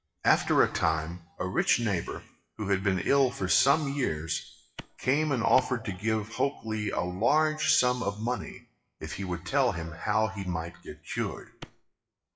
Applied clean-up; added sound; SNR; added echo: classical method WPE with log-MMSE.